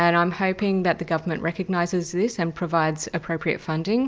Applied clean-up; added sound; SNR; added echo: none; none; none; none.